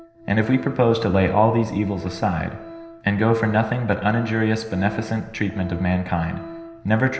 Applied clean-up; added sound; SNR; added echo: none; Organ; 17 dB; reverberation time 0.9 s.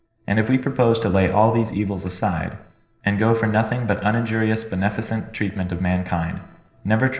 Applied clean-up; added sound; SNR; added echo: neural separator model SepFormer DNS4.